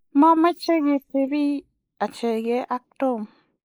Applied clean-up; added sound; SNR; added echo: neural mask model Resemble Enhance denoiser.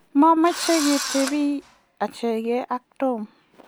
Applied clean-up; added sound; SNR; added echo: none; Engine / Drill; 8 dB; none.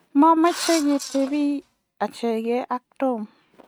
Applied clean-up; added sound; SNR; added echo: neural mask model RNNoise.